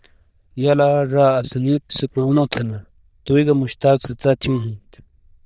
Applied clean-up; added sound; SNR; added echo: neural diffusion model UNIVERSE++.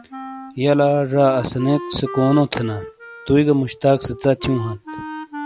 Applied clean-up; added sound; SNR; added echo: none; Wind instrument, woodwind instrument; 14 dB; none.